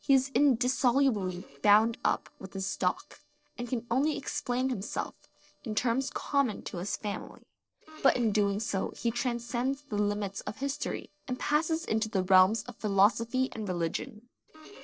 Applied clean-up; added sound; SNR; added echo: neural separator model SepFormer DNS4.